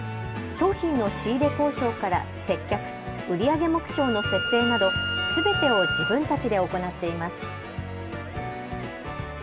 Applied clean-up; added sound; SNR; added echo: none; Bowed string instrument; 2 dB; reverberation time 1.9 s.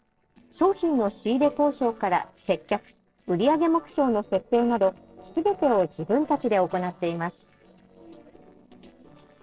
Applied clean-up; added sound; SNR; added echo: neural separator model SepFormer DNS4.